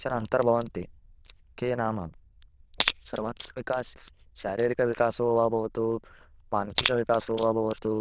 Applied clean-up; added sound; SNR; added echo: neural diffusion model UNIVERSE++.